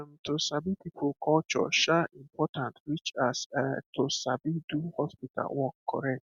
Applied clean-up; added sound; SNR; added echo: none; none; none; none.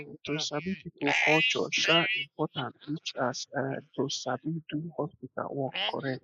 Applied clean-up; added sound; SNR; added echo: neural mask model Resemble Enhance denoiser.